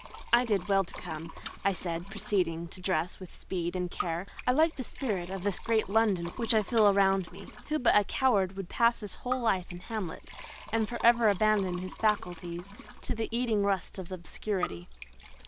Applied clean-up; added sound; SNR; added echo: none; Liquid; 16 dB; none.